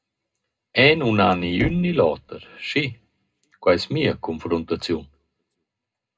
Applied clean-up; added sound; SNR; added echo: none; Knock; 13 dB; reverberation time 0.2 s.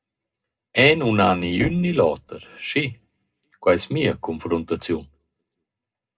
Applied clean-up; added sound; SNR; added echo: neural separator model SepFormer DNS4.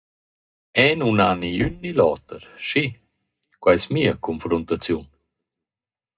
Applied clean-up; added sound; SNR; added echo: neural mask model DeepFilterNet 3.